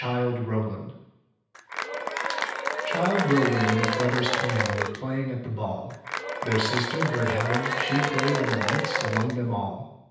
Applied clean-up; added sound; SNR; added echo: none; Applause / Cheering; 1 dB; reverberation time 0.9 s.